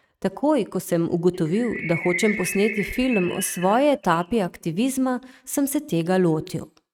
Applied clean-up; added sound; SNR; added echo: neural mask model RNNoise.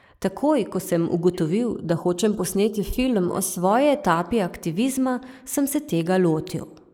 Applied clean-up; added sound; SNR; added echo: neural mask model Resemble Enhance denoiser.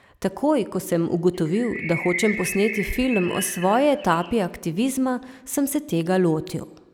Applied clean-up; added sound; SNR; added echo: none; Bird; 10 dB; none.